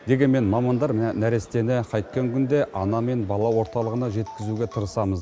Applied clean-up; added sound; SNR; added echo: none; none; none; none.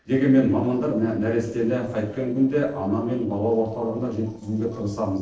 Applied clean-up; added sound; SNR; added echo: neural separator model SepFormer DNS4.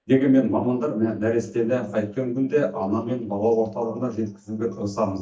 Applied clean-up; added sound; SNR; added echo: neural mask model DeepFilterNet 3.